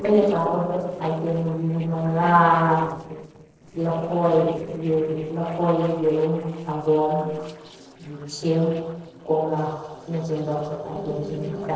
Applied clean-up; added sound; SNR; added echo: neural separator model SepFormer DNS4.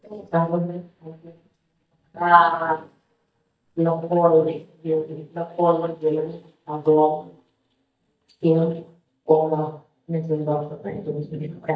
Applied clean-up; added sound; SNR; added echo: neural mask model DeepFilterNet 3.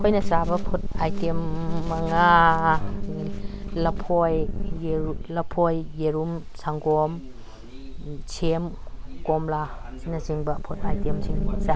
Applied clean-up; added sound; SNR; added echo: none; none; none; none.